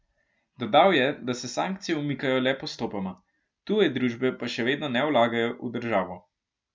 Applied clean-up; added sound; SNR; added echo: none; none; none; none.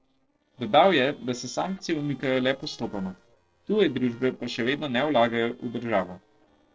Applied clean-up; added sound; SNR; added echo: neural separator model SepFormer DNS4.